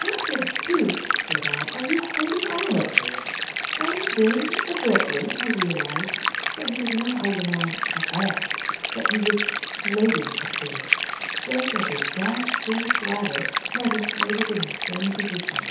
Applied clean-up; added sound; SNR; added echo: none; Stream; -1 dB; reverberation time 0.8 s.